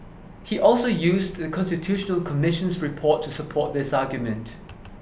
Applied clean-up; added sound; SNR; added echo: none; none; none; none.